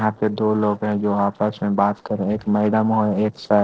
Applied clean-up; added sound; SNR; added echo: neural separator model SepFormer DNS4.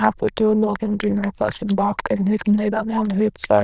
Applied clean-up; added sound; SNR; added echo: neural diffusion model UNIVERSE++.